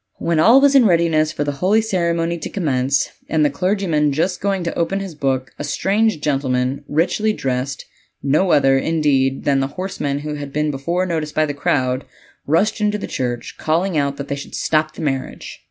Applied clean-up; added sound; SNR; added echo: none; none; none; none.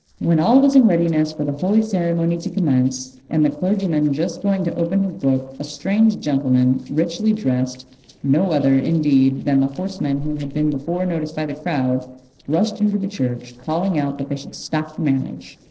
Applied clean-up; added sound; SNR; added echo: neural separator model SepFormer DNS4.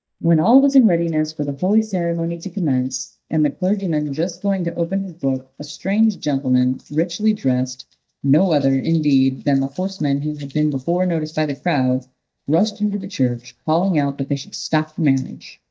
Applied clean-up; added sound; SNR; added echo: neural mask model DeepFilterNet 3.